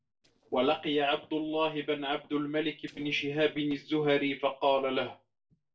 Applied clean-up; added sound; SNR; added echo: neural separator model SepFormer DNS4.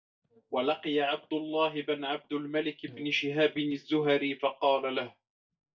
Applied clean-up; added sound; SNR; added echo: neural mask model DeepFilterNet 3.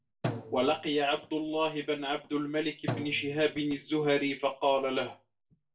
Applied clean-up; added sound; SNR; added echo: none; Drum; 11 dB; reverberation time 0.2 s.